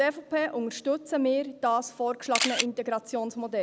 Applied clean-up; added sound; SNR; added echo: none; Camera; -2 dB; none.